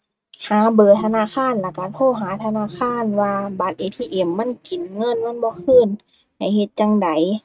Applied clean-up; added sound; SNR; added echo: neural mask model RNNoise.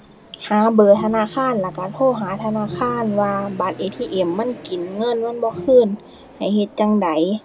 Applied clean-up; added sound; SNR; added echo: none; Bowed string instrument + Fixed-wing aircraft, airplane; 17 dB; none.